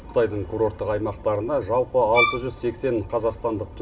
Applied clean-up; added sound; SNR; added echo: none; Bowed string instrument; 1 dB; reverberation time 0.2 s.